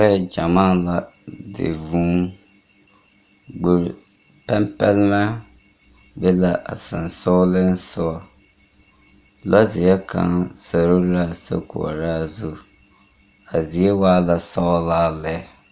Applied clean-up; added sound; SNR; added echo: none; none; none; none.